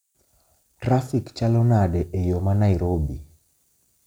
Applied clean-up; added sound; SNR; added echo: none; none; none; none.